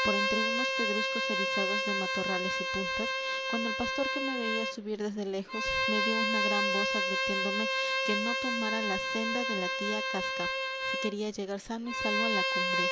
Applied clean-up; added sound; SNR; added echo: none; Bowed string instrument; -5 dB; none.